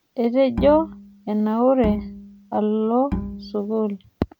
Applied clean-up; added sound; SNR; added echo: none; Bowed string instrument; 11 dB; none.